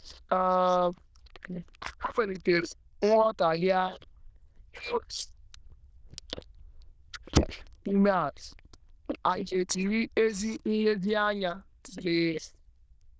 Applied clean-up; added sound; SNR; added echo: neural diffusion model UNIVERSE++.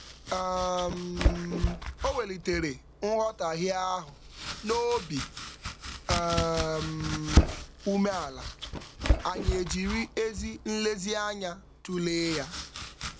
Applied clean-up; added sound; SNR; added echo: none; Domestic sounds, home sounds; 1 dB; none.